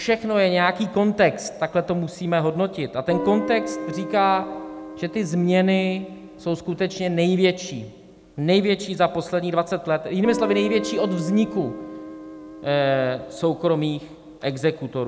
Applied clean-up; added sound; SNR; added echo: none; Guitar; 13 dB; none.